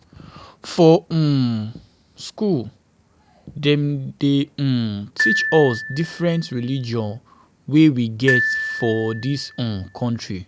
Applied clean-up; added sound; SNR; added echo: none; Glockenspiel; 4 dB; none.